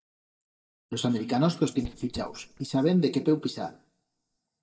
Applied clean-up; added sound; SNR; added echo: neural mask model DeepFilterNet 3.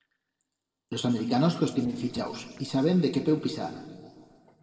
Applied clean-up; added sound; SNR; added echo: neural separator model SepFormer DNS4.